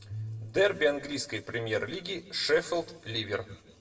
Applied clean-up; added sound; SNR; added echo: none; none; none; reverberation time 0.9 s.